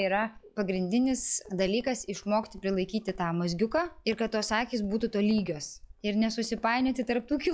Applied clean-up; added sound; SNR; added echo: classical method log-MMSE.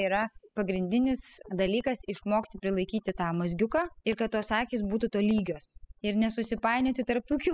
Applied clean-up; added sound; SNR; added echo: classical method spectral subtraction.